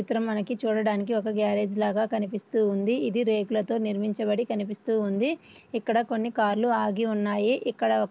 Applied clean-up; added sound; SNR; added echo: none; none; none; none.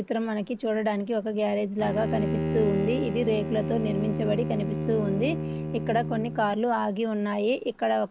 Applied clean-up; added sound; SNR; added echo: none; Bowed string instrument; 5 dB; none.